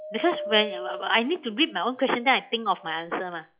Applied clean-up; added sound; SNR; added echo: classical method log-MMSE.